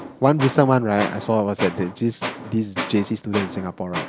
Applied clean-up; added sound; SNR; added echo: none; Tools; 10 dB; none.